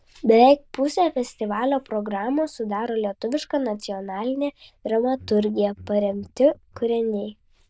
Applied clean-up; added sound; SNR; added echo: neural diffusion model UNIVERSE++.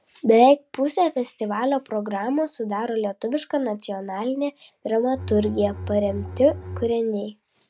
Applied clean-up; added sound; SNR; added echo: none; Bowed string instrument; 10 dB; none.